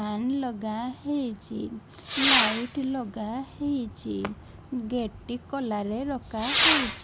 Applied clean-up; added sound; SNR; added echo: none; Whoosh, swoosh, swish / Fireworks; 1 dB; none.